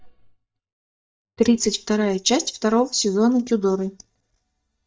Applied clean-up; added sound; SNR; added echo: neural mask model DeepFilterNet 3.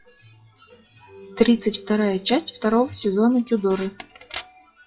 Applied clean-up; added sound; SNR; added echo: classical method WPE with log-MMSE.